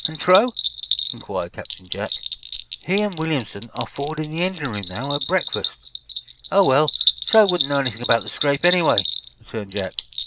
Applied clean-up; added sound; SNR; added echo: none; Bell; 5 dB; none.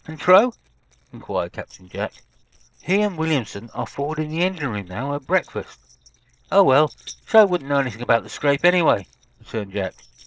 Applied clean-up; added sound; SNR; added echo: neural separator model SepFormer DNS4.